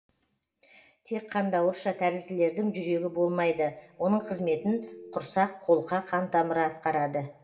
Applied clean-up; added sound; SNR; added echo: none; Telephone; 16 dB; reverberation time 0.7 s.